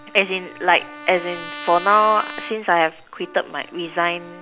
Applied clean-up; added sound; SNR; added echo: none; Trumpet; 16 dB; none.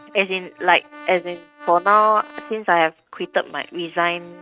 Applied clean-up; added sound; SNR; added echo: neural mask model RNNoise.